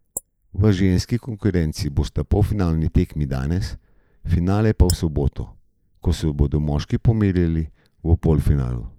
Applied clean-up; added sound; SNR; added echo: neural mask model Resemble Enhance denoiser.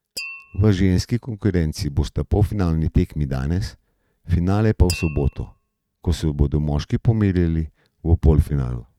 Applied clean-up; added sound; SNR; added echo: neural mask model RNNoise.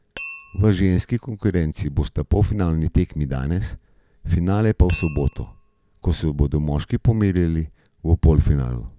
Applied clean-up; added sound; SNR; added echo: none; Tap; 15 dB; none.